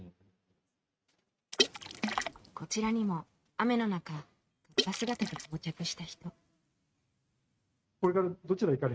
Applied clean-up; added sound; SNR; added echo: neural mask model RNNoise.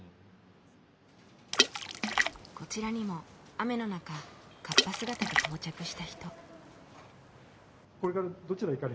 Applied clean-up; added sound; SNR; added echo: none; Water / Splash, splatter; -3 dB; none.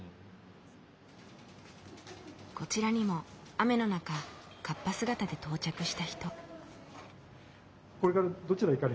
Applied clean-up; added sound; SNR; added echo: none; none; none; none.